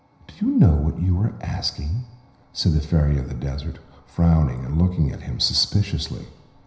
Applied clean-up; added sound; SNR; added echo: none; none; none; reverberation time 0.9 s.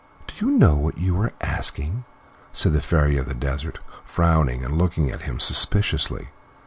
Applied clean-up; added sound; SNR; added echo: none; none; none; none.